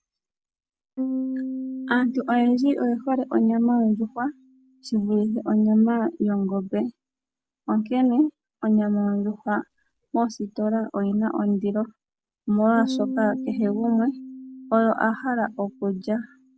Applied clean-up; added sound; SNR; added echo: none; Piano; 12 dB; none.